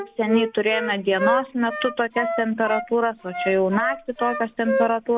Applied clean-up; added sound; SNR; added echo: none; Wind instrument, woodwind instrument; 5 dB; none.